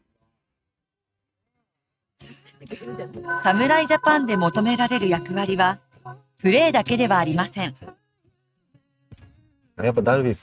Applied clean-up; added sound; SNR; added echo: neural mask model RNNoise.